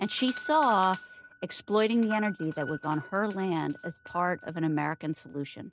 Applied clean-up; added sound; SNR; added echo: neural mask model RNNoise.